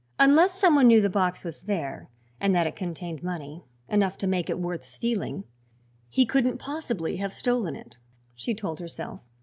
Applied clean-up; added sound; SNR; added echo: none; none; none; none.